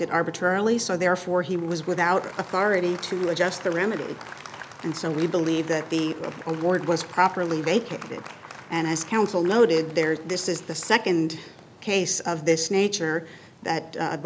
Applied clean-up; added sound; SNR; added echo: none; Applause; 18 dB; none.